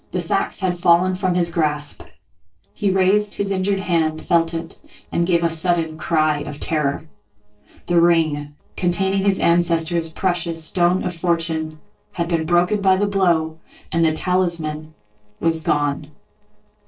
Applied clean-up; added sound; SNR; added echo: neural separator model SepFormer DNS4.